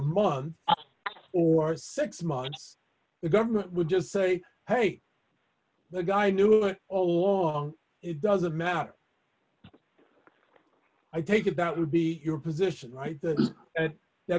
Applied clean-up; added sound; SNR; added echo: none; none; none; none.